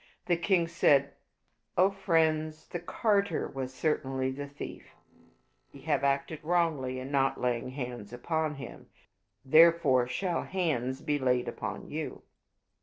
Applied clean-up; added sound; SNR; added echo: neural separator model SepFormer DNS4.